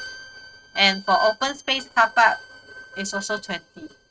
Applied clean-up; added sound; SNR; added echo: neural mask model RNNoise.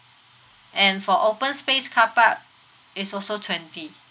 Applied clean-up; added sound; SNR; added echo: none; none; none; none.